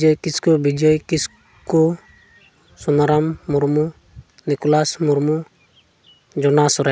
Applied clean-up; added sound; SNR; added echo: none; none; none; none.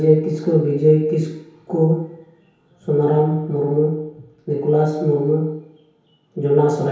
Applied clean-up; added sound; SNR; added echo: none; none; none; reverberation time 1.0 s.